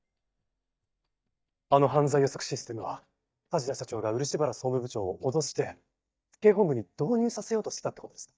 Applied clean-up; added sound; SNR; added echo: neural mask model DeepFilterNet 3.